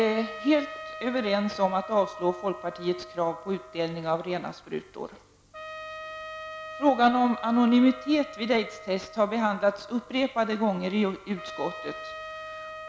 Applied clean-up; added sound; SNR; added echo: none; Trumpet; 14 dB; none.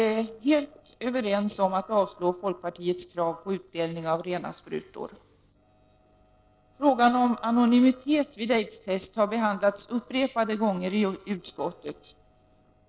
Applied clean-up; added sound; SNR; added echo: neural separator model SepFormer DNS4.